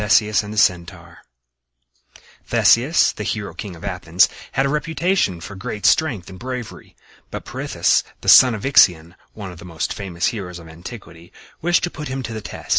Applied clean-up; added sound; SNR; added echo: none; none; none; none.